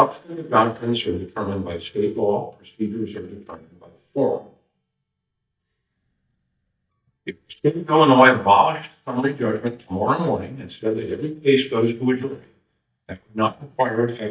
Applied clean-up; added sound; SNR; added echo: neural mask model DeepFilterNet 3.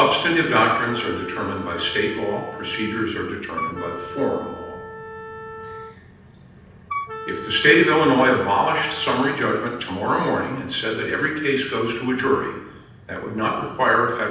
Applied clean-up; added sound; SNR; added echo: none; Wind instrument, woodwind instrument; 12 dB; reverberation time 0.9 s.